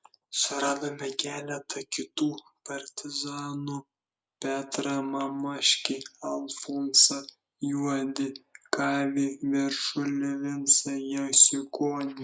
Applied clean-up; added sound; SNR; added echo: none; none; none; none.